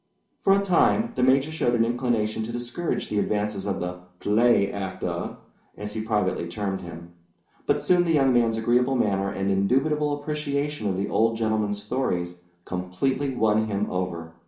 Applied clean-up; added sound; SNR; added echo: none; none; none; reverberation time 0.5 s.